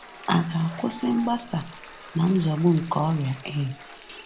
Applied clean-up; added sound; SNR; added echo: none; Water tap, faucet + Applause / Crowd / Cheering; 17 dB; none.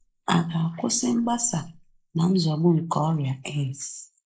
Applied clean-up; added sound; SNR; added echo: neural mask model Resemble Enhance denoiser.